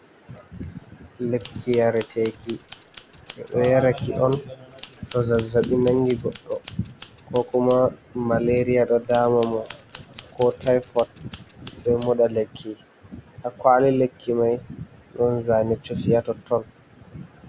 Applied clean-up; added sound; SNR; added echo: none; Scissors; 9 dB; none.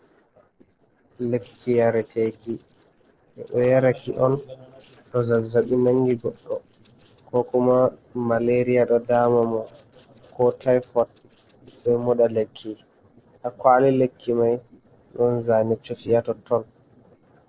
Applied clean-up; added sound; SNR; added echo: neural separator model SepFormer DNS4.